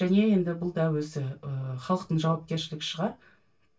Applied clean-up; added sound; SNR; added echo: none; none; none; reverberation time 0.2 s.